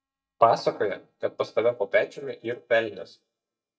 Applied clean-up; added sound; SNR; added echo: neural mask model DeepFilterNet 3.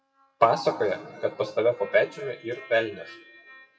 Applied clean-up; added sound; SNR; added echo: classical method WPE with log-MMSE.